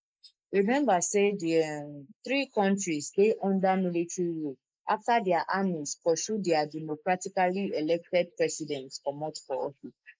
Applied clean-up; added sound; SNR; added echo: neural mask model Resemble Enhance denoiser.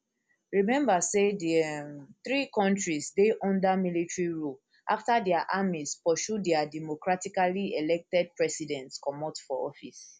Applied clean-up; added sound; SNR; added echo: none; none; none; none.